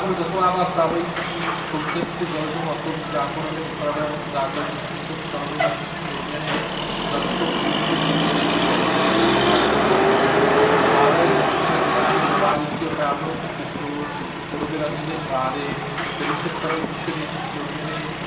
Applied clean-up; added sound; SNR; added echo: none; Motor vehicle (road); -4 dB; reverberation time 1.9 s.